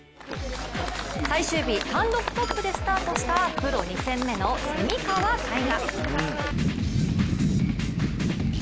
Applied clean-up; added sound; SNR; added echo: none; Bell; 20 dB; none.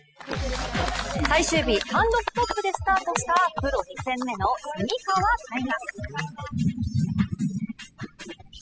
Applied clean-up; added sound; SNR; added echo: classical method spectral subtraction.